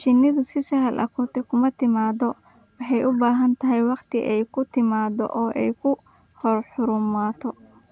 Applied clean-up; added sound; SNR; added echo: none; none; none; none.